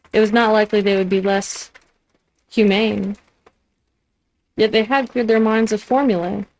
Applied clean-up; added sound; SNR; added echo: neural mask model RNNoise.